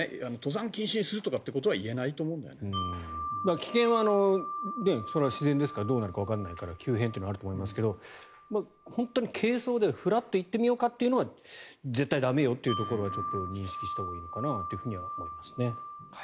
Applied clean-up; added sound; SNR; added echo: none; Wind chime; 11 dB; none.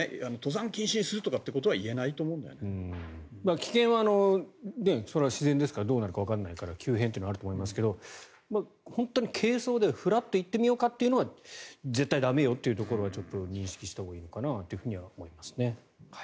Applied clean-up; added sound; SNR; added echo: none; none; none; none.